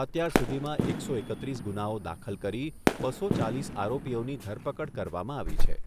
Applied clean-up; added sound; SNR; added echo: none; Alarm / Insect + Fireworks; -4 dB; none.